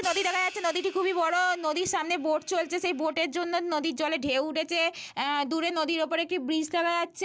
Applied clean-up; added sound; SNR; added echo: none; Hi-hat; 16 dB; none.